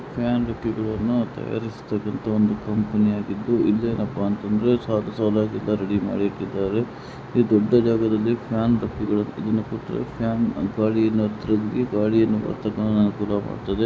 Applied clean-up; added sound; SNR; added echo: none; none; none; none.